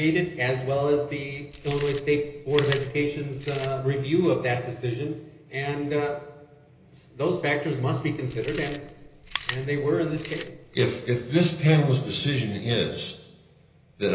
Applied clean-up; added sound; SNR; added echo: none; Chewing, mastication; 17 dB; reverberation time 0.8 s.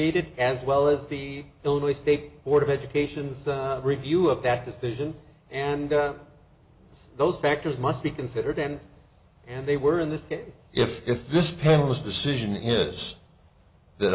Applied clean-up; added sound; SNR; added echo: none; none; none; none.